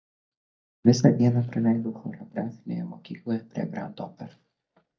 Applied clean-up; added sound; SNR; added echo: neural mask model DeepFilterNet 3.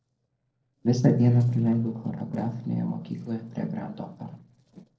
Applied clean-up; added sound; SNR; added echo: neural separator model SepFormer DNS4.